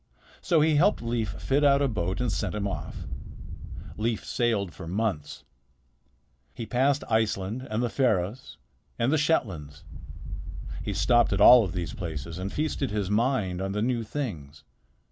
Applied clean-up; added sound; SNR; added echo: none; Thunder / Wind; 4 dB; none.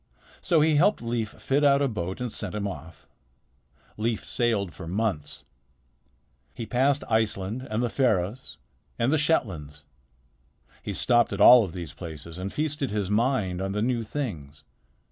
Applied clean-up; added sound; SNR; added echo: none; none; none; none.